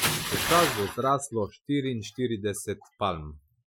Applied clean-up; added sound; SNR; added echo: classical method Wiener filter.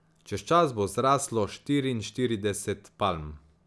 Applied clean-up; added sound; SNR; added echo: none; none; none; none.